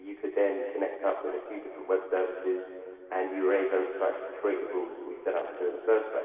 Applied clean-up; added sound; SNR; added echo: none; none; none; reverberation time 2.4 s.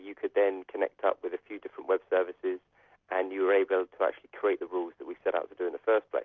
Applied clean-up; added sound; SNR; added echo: none; none; none; none.